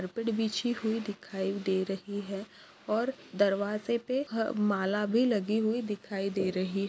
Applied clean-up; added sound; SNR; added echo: none; none; none; none.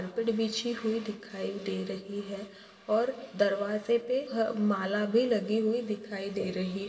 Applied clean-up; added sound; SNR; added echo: none; none; none; reverberation time 1.2 s.